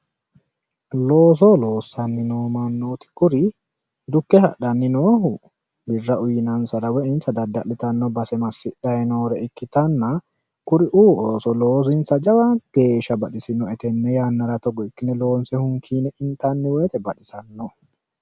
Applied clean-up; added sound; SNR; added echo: none; none; none; none.